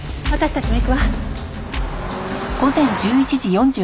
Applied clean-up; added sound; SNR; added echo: none; none; none; none.